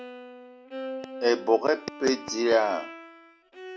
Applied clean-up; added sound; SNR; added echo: none; Bowed string instrument; 13 dB; none.